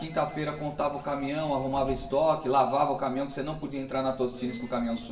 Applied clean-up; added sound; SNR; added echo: none; Subway, metro, underground; 18 dB; reverberation time 0.8 s.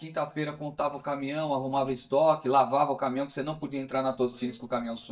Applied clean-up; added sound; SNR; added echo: neural mask model DeepFilterNet 3.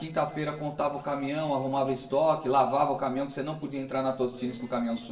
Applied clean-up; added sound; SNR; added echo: neural separator model SepFormer DNS4.